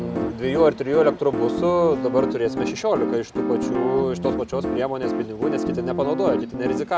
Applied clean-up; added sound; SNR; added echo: none; Piano; 3 dB; none.